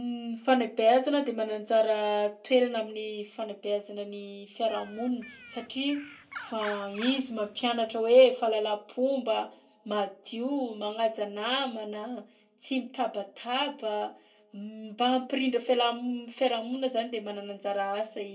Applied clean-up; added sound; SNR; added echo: none; Bird; 16 dB; reverberation time 0.2 s.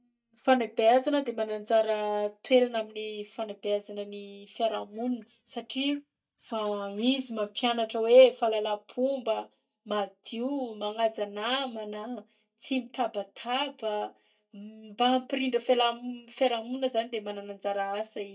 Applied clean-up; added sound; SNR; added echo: neural mask model DeepFilterNet 3.